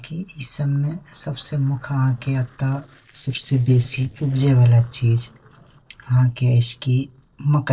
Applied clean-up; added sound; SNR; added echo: neural separator model SepFormer DNS4.